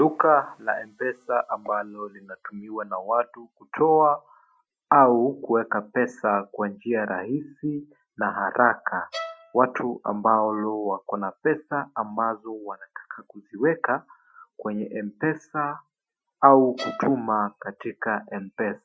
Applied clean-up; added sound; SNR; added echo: classical method Wiener filter.